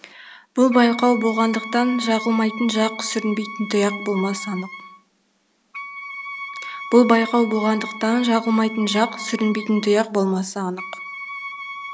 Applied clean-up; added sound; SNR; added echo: none; Wind instrument, woodwind instrument; 13 dB; none.